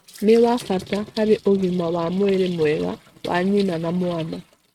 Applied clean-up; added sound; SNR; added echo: neural mask model RNNoise.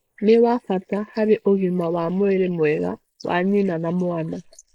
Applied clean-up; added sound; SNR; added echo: neural mask model Resemble Enhance denoiser.